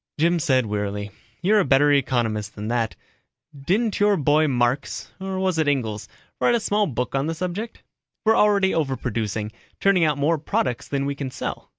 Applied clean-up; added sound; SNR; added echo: none; none; none; none.